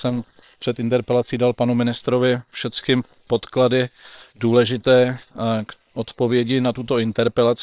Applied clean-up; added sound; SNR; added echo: neural separator model SepFormer WHAM!.